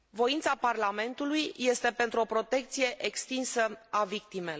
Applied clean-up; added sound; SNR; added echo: none; none; none; none.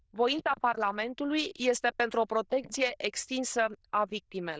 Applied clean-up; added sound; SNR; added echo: neural diffusion model UNIVERSE++.